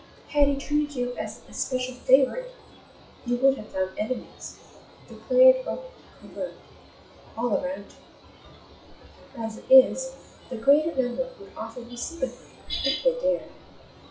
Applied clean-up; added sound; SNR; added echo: classical method WPE with log-MMSE.